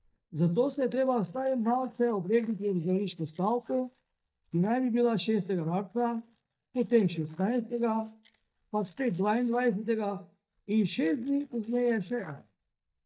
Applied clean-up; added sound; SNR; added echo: neural mask model DeepFilterNet 3.